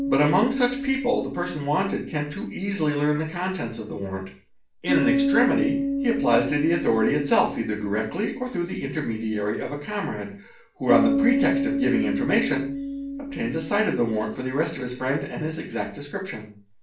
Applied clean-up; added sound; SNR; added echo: none; Bass guitar; 4 dB; reverberation time 0.4 s.